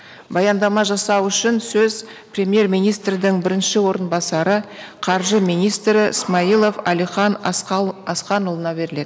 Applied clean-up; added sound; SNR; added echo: none; none; none; none.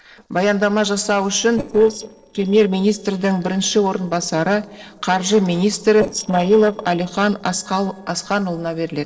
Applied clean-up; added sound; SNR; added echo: neural separator model SepFormer DNS4.